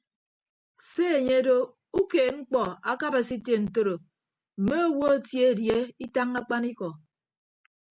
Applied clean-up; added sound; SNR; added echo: none; none; none; none.